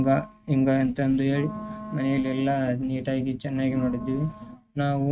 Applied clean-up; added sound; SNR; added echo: neural mask model RNNoise.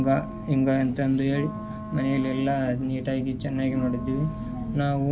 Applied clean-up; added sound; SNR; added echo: none; Wind instrument, woodwind instrument; 13 dB; none.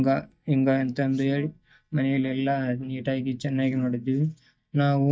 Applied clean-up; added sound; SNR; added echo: neural mask model DeepFilterNet 3.